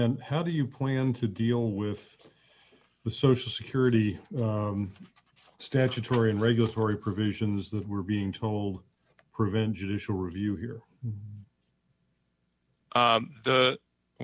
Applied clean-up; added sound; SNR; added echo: none; none; none; none.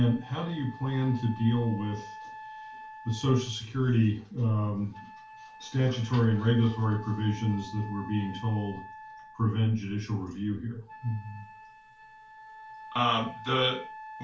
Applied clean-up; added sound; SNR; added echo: none; Wind instrument, woodwind instrument; 17 dB; reverberation time 0.3 s.